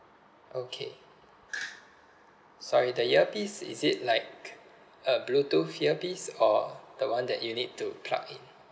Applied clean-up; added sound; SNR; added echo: none; none; none; none.